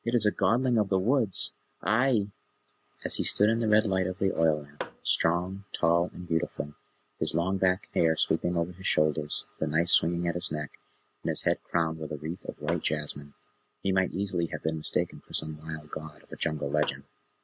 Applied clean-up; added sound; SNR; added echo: none; Tap / Hammer; 14 dB; none.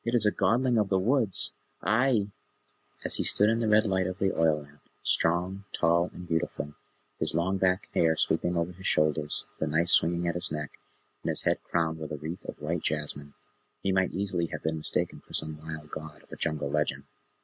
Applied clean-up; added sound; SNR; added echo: none; none; none; none.